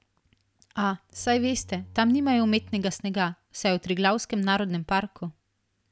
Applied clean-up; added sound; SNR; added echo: none; Bowed string instrument; 20 dB; none.